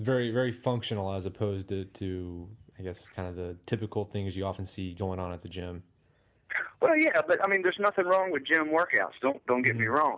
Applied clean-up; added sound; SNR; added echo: none; none; none; none.